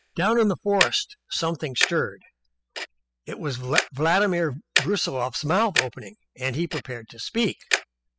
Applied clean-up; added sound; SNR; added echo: classical method spectral subtraction.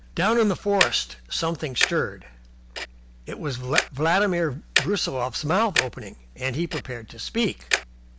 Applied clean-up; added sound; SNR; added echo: none; Tick-tock; 6 dB; none.